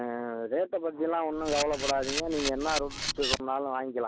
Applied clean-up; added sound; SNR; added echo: none; Camera; 3 dB; none.